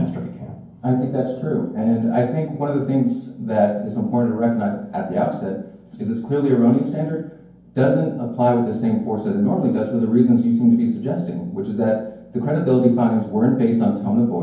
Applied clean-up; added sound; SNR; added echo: none; none; none; reverberation time 0.9 s.